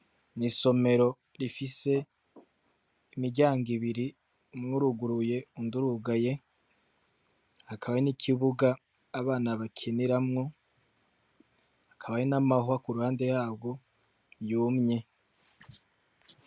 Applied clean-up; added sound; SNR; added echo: none; none; none; none.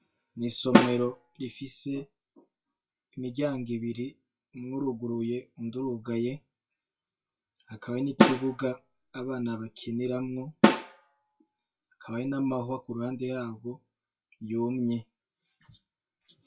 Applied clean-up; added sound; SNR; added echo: classical method WPE with log-MMSE.